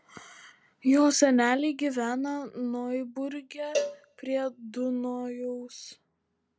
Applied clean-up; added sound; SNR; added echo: none; Cowbell; 8 dB; none.